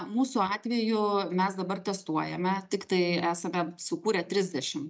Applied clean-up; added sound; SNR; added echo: neural mask model DeepFilterNet 3.